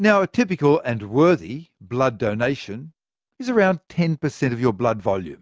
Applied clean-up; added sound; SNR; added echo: none; none; none; none.